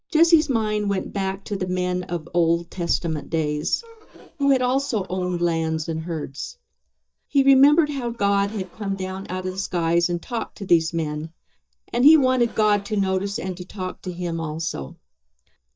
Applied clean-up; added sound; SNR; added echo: neural mask model DeepFilterNet 3.